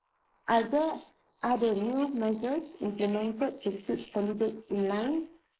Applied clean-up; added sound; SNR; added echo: neural mask model Resemble Enhance denoiser.